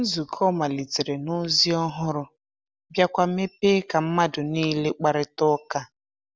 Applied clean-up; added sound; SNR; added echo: none; none; none; none.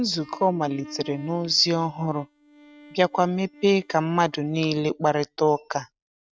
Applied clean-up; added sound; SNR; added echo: neural mask model RNNoise.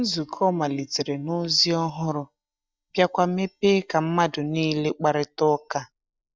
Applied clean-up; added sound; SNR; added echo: neural mask model DeepFilterNet 3.